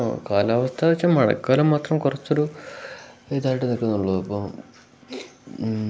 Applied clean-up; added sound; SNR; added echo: none; none; none; none.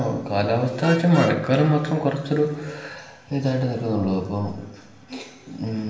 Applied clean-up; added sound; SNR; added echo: none; Vehicle horn, car horn, honking; 19 dB; reverberation time 1.1 s.